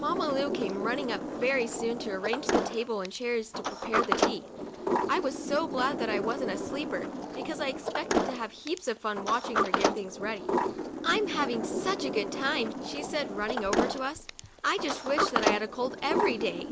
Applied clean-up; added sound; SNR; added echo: none; Sliding door; 0 dB; none.